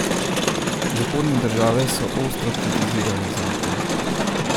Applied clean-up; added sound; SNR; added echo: none; Crowd; -2 dB; none.